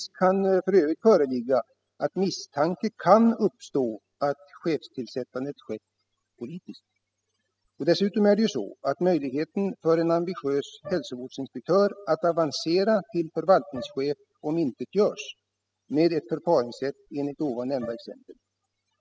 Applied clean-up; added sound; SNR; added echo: classical method spectral subtraction.